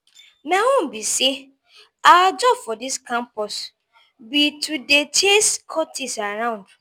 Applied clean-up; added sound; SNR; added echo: none; none; none; none.